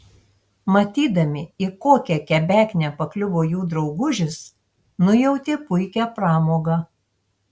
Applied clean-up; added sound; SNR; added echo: none; none; none; none.